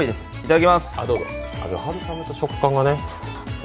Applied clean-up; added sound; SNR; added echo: none; Raindrop / Drip; 19 dB; none.